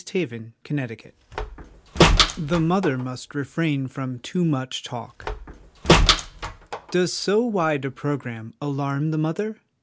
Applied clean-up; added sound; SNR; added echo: none; Slam; -1 dB; none.